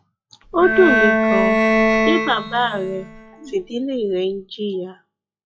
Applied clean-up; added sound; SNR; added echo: classical method log-MMSE.